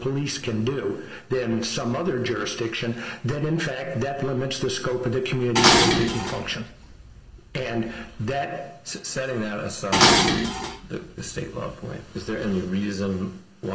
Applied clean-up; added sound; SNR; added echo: none; Dishes, pots, and pans; -3 dB; reverberation time 0.8 s.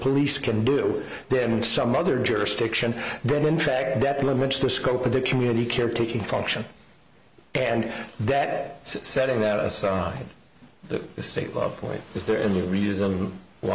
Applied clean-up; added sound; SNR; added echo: none; none; none; none.